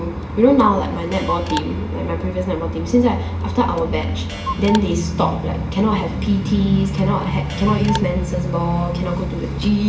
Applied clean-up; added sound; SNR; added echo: none; Clock; 15 dB; reverberation time 0.8 s.